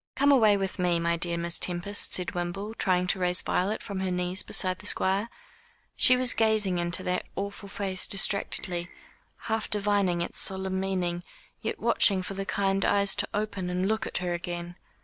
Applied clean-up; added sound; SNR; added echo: neural mask model DeepFilterNet 3.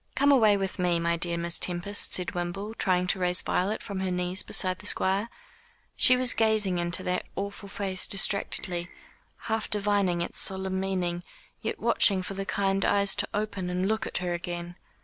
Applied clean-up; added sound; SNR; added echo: none; Keyboard (musical); 19 dB; none.